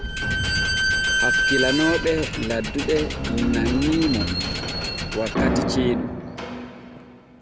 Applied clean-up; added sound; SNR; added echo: none; Squeak / Slam; -1 dB; none.